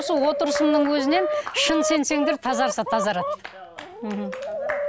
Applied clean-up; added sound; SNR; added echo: none; Chicken, rooster; 3 dB; none.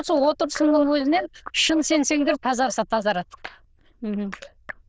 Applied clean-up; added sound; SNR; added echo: neural diffusion model UNIVERSE++.